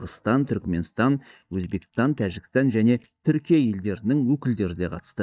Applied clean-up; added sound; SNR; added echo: neural mask model DeepFilterNet 3.